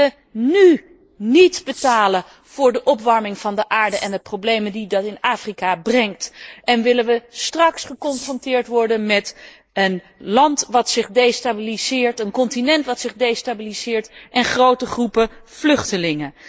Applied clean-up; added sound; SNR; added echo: neural mask model Resemble Enhance denoiser.